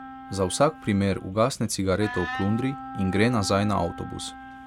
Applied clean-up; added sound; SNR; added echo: none; Wind instrument, woodwind instrument; 13 dB; none.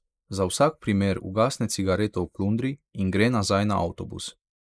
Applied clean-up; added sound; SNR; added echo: neural mask model Resemble Enhance denoiser.